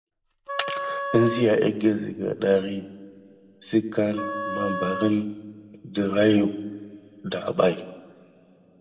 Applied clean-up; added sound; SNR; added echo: none; Wind instrument, woodwind instrument; 8 dB; reverberation time 1.4 s.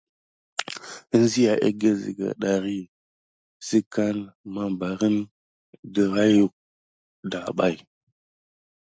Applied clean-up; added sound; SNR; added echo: none; none; none; none.